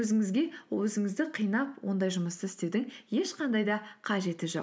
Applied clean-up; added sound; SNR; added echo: none; none; none; none.